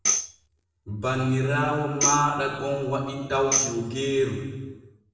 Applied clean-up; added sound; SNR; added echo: none; Tambourine; 4 dB; reverberation time 1.2 s.